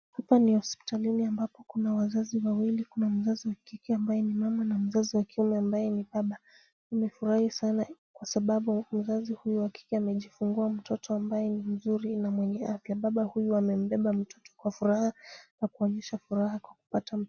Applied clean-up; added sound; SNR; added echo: none; none; none; none.